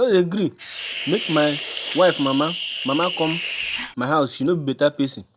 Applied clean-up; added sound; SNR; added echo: none; Hiss; 6 dB; none.